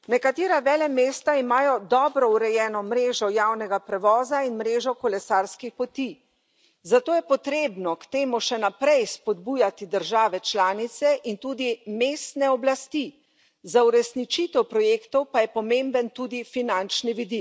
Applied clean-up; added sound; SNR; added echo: none; none; none; none.